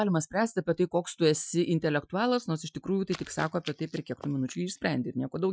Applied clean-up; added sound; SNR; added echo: classical method Wiener filter.